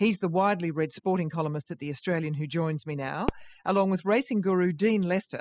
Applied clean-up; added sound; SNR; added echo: classical method spectral subtraction.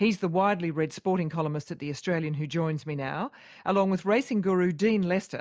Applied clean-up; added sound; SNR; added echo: none; none; none; none.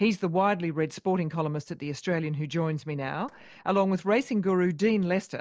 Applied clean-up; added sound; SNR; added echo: neural separator model SepFormer DNS4.